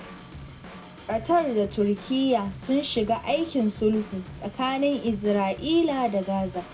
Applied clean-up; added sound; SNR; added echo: none; Drum / Drum kit; 16 dB; reverberation time 0.2 s.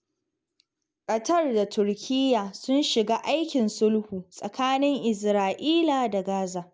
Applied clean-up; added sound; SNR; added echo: none; none; none; none.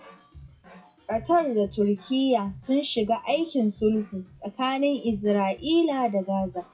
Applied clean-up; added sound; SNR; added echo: classical method WPE with log-MMSE.